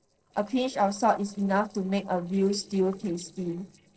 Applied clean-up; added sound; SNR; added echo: neural separator model SepFormer DNS4.